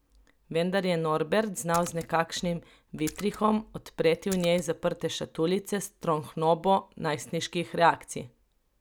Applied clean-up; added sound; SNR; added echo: none; Splash, splatter; 17 dB; none.